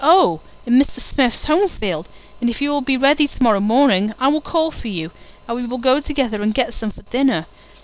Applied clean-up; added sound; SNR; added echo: none; none; none; none.